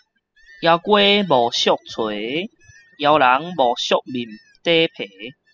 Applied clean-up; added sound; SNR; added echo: classical method spectral subtraction.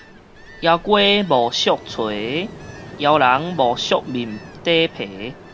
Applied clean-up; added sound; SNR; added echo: none; Ocean; 18 dB; none.